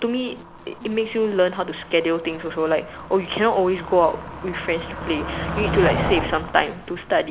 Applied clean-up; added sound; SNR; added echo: none; Motor vehicle (road); 8 dB; none.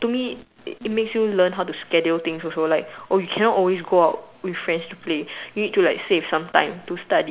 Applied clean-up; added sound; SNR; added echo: none; none; none; none.